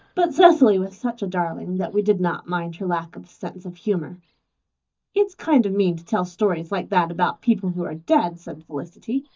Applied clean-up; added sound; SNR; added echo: neural mask model DeepFilterNet 3.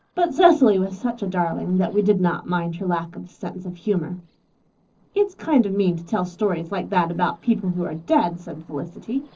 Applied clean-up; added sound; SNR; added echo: neural separator model SepFormer DNS4.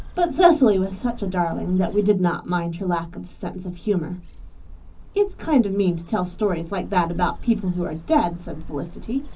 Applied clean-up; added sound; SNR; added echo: none; Bird; 13 dB; reverberation time 0.3 s.